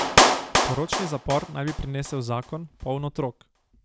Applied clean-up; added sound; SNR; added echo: none; Clapping; -4 dB; none.